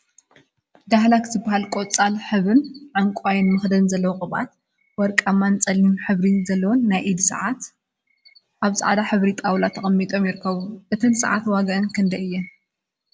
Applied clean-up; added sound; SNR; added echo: none; none; none; none.